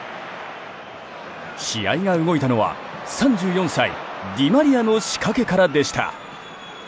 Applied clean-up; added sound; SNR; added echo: none; none; none; none.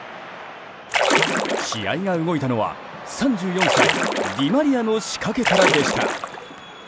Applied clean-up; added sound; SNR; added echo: none; Splash, splatter; -2 dB; none.